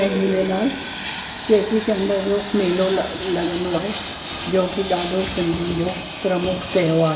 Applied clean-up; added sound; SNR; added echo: none; Fixed-wing aircraft, airplane; 8 dB; reverberation time 0.9 s.